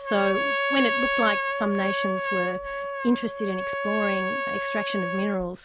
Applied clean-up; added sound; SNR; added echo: none; Trumpet; 0 dB; none.